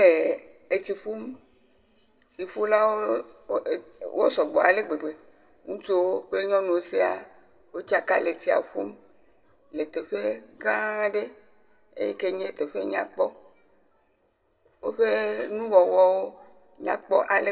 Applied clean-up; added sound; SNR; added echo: none; none; none; reverberation time 0.7 s.